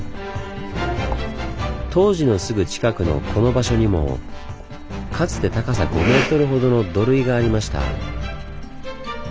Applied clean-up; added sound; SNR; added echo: none; Writing; 14 dB; none.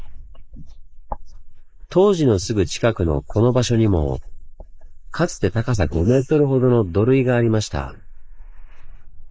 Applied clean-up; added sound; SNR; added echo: neural mask model Resemble Enhance denoiser.